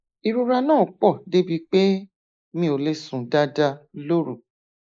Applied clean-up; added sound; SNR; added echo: neural mask model Resemble Enhance denoiser.